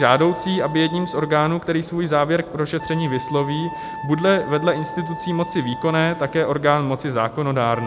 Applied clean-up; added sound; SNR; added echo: none; Wind instrument, woodwind instrument; 13 dB; none.